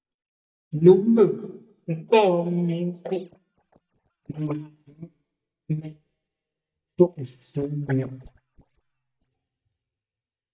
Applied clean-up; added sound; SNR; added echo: neural mask model DeepFilterNet 3.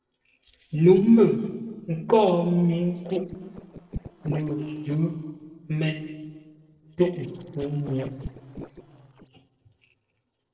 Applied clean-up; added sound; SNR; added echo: neural separator model SepFormer DNS4.